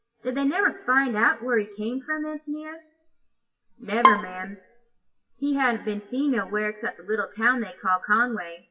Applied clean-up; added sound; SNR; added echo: classical method WPE with log-MMSE.